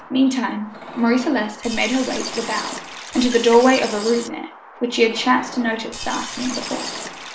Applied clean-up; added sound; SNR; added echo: none; Liquid; 11 dB; none.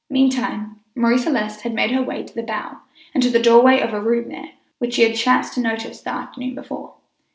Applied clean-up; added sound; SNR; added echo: none; none; none; none.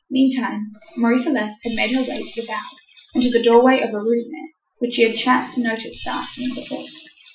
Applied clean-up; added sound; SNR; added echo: classical method Wiener filter.